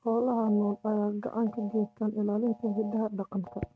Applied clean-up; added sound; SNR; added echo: neural mask model RNNoise.